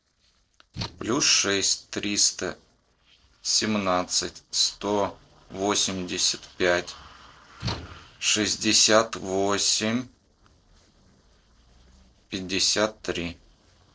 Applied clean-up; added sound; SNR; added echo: neural separator model SepFormer DNS4.